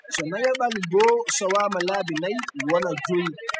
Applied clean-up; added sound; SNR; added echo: classical method spectral subtraction.